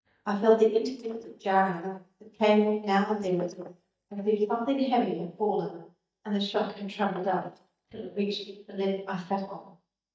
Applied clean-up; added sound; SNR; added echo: neural mask model DeepFilterNet 3.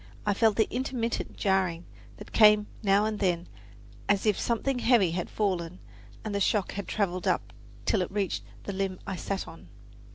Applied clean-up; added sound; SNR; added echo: none; none; none; none.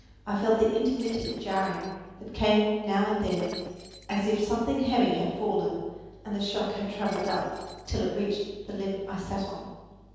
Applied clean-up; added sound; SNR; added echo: neural separator model SepFormer DNS4.